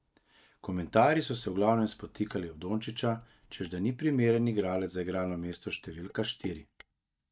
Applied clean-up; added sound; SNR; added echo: neural mask model DeepFilterNet 3.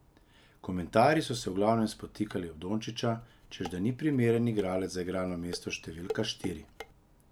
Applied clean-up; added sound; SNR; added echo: none; Dishes, pots, and pans; 15 dB; none.